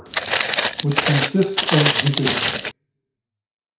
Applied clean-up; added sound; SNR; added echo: none; Walk, footsteps; -2 dB; reverberation time 0.6 s.